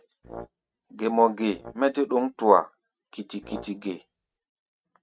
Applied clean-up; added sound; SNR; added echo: neural mask model RNNoise.